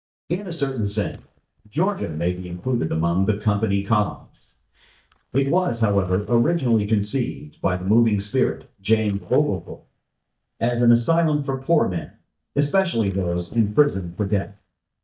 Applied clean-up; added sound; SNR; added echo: neural mask model DeepFilterNet 3.